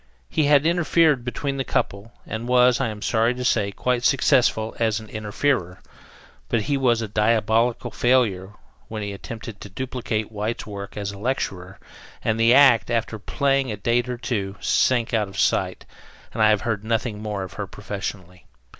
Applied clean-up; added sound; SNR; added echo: none; none; none; none.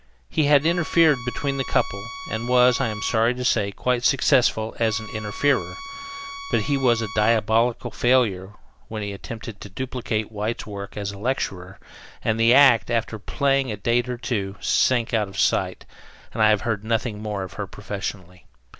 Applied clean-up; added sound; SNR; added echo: none; Bowed string instrument; 13 dB; none.